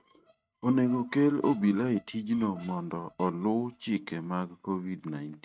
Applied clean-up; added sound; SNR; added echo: neural mask model RNNoise.